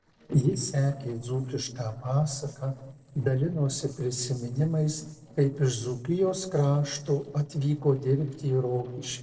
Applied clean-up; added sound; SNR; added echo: neural separator model SepFormer DNS4.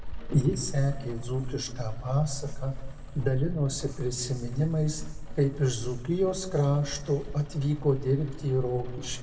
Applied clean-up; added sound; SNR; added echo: none; Rain; 7 dB; reverberation time 1.0 s.